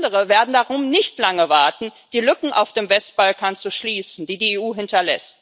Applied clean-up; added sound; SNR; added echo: none; none; none; none.